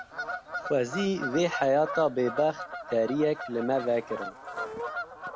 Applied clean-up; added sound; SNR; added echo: none; Bird vocalization, bird call, bird song / Fowl; 9 dB; none.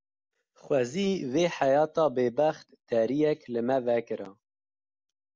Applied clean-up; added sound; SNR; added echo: none; none; none; none.